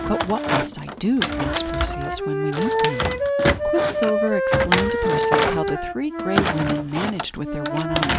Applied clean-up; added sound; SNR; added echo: none; Wind instrument, woodwind instrument + Thump, thud; -5 dB; none.